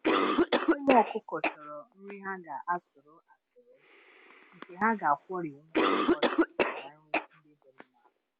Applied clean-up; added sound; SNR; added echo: none; Cough; -2 dB; none.